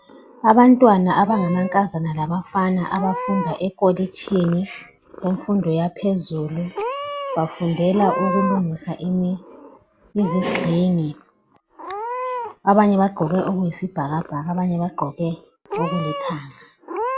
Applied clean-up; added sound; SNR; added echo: none; Meow / Purr; 11 dB; none.